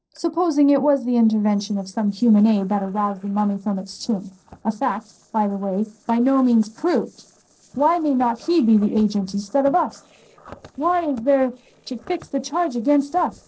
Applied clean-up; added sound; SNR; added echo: neural separator model SepFormer DNS4.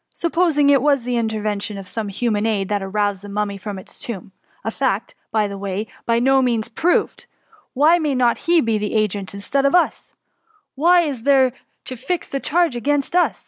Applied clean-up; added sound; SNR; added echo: none; none; none; none.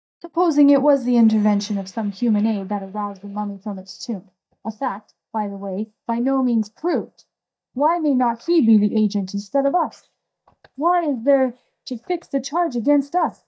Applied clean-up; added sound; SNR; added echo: neural mask model DeepFilterNet 3.